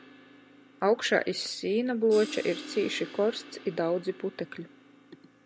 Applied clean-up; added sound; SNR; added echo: none; Crash cymbal; 17 dB; none.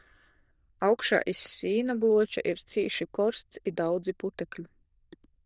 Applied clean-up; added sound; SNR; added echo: neural diffusion model UNIVERSE++.